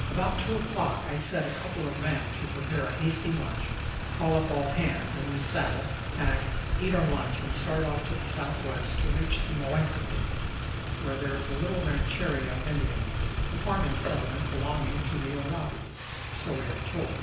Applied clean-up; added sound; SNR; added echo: none; Motor vehicle (road); -1 dB; reverberation time 0.9 s.